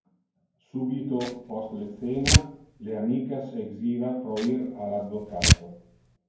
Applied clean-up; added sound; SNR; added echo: none; Tearing; -4 dB; reverberation time 0.9 s.